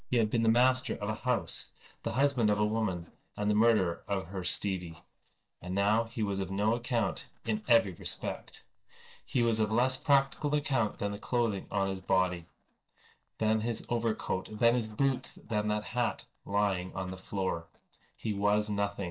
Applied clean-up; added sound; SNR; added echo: neural mask model DeepFilterNet 3.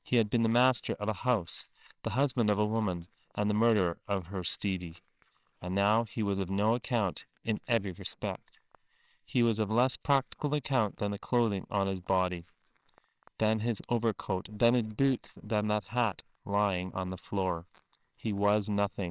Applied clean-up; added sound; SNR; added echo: neural separator model SepFormer WHAMR!.